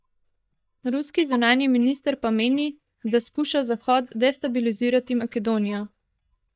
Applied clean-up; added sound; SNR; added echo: neural mask model DeepFilterNet 3.